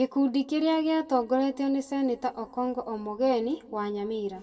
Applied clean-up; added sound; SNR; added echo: none; none; none; reverberation time 1.1 s.